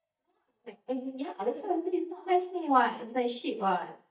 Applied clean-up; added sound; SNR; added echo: neural mask model DeepFilterNet 3.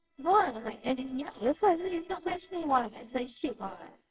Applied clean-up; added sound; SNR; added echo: neural separator model SepFormer WHAMR!.